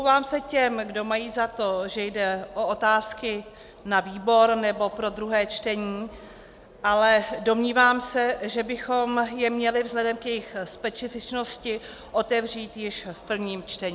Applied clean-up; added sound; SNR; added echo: none; none; none; none.